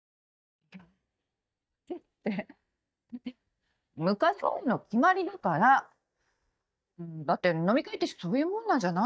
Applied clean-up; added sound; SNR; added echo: neural mask model DeepFilterNet 3.